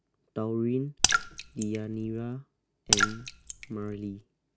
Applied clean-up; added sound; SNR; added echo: none; Raindrop / Splash, splatter; -4 dB; none.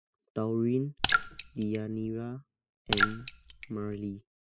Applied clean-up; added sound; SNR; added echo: classical method spectral subtraction.